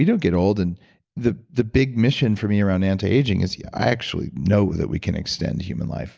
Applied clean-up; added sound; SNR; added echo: none; none; none; none.